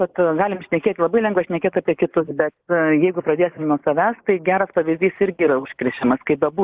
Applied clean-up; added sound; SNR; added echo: neural mask model Resemble Enhance denoiser.